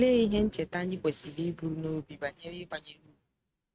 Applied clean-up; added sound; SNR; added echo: neural mask model RNNoise.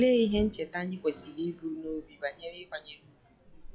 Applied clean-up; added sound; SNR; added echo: classical method log-MMSE.